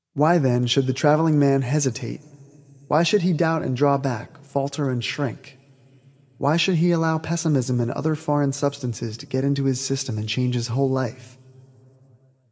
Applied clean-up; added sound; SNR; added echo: none; none; none; reverberation time 1.9 s.